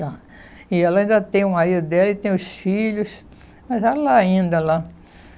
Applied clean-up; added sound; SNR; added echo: none; none; none; none.